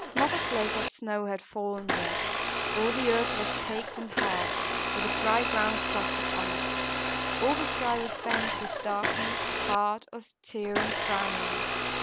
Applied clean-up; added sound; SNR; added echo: none; Domestic sounds, home sounds; -2 dB; none.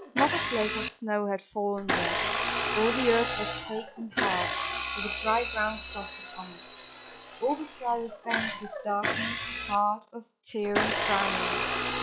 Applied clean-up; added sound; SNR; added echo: classical method log-MMSE.